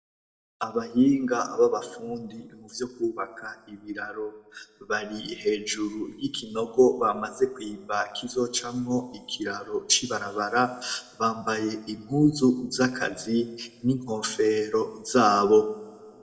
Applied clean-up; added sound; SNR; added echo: none; none; none; reverberation time 1.0 s.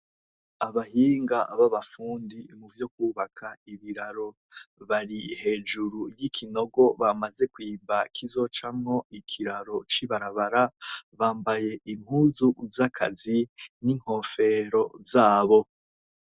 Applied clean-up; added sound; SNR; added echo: none; none; none; none.